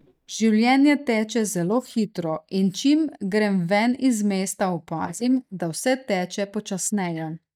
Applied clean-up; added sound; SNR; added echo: neural mask model DeepFilterNet 3.